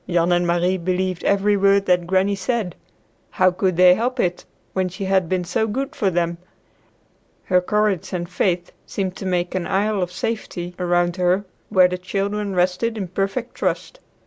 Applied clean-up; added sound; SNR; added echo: none; none; none; none.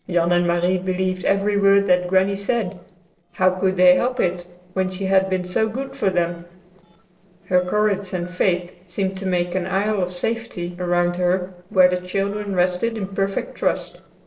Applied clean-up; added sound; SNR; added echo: neural separator model SepFormer DNS4.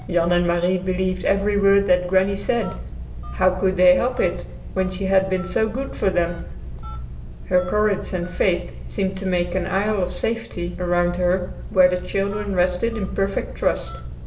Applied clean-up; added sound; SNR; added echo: none; Telephone; 10 dB; reverberation time 1.3 s.